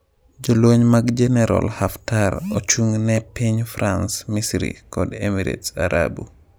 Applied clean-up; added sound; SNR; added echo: none; none; none; none.